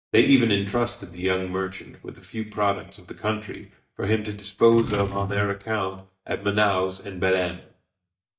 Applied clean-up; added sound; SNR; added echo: neural mask model DeepFilterNet 3.